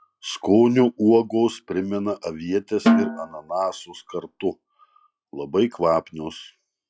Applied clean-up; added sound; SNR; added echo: classical method log-MMSE.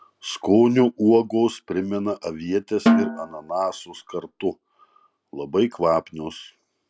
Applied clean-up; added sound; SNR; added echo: none; Snare drum; 1 dB; none.